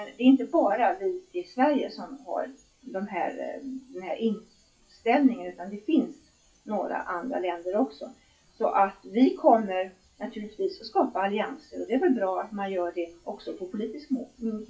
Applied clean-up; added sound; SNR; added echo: classical method WPE with log-MMSE.